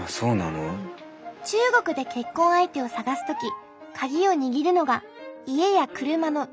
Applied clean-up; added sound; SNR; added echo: none; none; none; none.